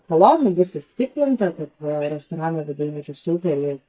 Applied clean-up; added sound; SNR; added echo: neural mask model DeepFilterNet 3.